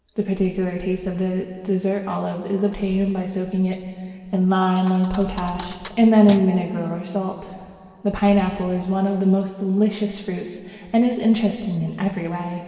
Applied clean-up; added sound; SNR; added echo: none; Thump, thud; 15 dB; reverberation time 2.2 s.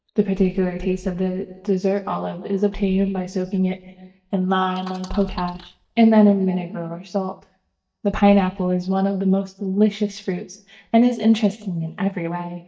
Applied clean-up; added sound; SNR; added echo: neural mask model DeepFilterNet 3.